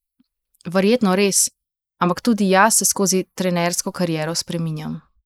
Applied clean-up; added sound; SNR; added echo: neural mask model Resemble Enhance denoiser.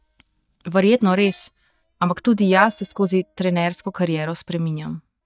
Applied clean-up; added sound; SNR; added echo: neural mask model DeepFilterNet 3.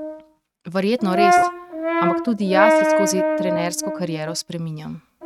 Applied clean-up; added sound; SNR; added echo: neural mask model RNNoise.